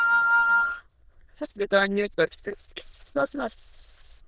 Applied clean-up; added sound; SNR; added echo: neural diffusion model UNIVERSE++.